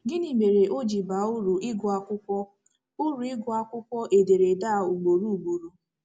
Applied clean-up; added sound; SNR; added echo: none; none; none; none.